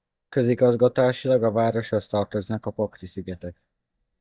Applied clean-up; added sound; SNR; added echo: neural mask model DeepFilterNet 3.